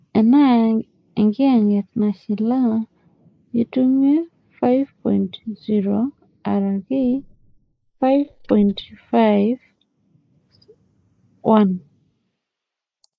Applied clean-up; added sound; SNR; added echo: neural mask model Resemble Enhance denoiser.